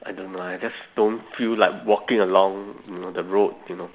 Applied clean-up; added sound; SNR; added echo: none; none; none; none.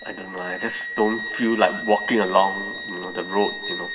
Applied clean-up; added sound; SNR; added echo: none; Wind instrument, woodwind instrument; 8 dB; reverberation time 2.4 s.